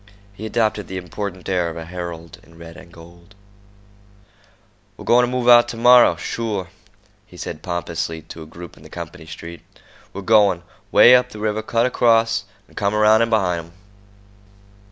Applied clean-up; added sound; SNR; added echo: none; none; none; none.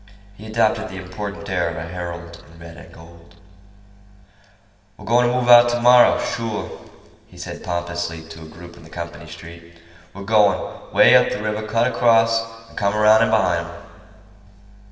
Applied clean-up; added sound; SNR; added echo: none; none; none; reverberation time 2.1 s.